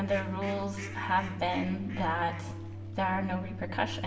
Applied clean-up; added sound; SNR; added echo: none; Fowl; 17 dB; reverberation time 1.1 s.